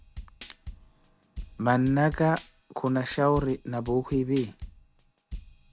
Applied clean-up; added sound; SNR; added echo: none; Drum / Drum kit; 15 dB; none.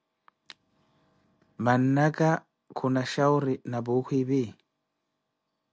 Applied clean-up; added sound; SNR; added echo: none; none; none; none.